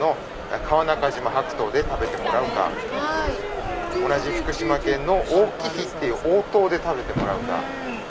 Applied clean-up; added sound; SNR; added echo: none; Crowd / Fireworks; 6 dB; none.